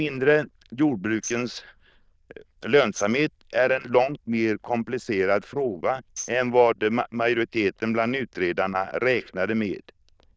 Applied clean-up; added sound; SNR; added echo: neural diffusion model UNIVERSE++.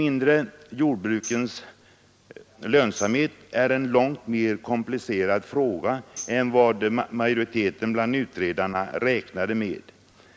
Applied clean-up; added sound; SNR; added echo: none; Tambourine; 19 dB; none.